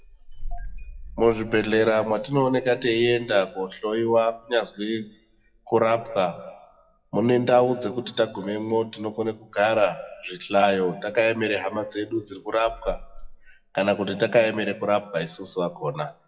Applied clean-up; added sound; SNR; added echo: classical method WPE with log-MMSE.